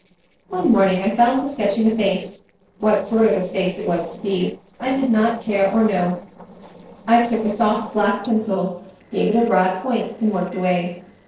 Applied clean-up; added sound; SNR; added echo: neural separator model SepFormer DNS4.